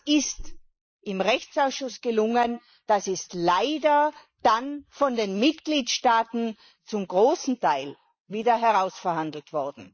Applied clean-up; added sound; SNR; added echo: neural mask model Resemble Enhance denoiser.